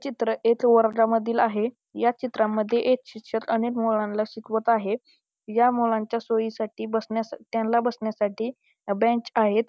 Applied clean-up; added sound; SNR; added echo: none; none; none; none.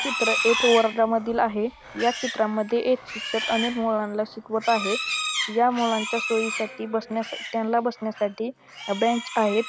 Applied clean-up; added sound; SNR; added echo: none; Livestock, farm animals, working animals; 7 dB; none.